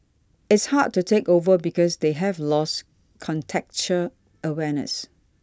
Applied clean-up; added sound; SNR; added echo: none; none; none; none.